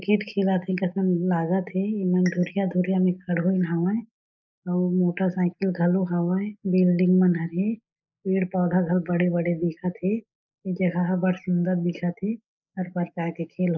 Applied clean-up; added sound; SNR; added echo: neural mask model Resemble Enhance denoiser.